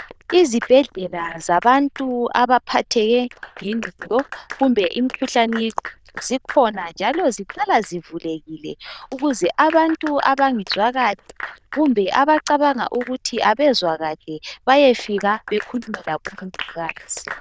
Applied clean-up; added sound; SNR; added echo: neural diffusion model UNIVERSE++.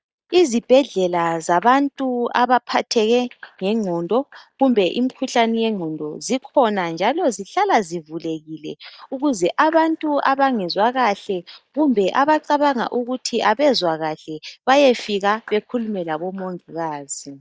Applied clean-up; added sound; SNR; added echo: neural mask model DeepFilterNet 3.